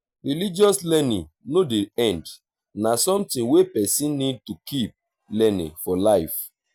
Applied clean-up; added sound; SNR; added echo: none; none; none; none.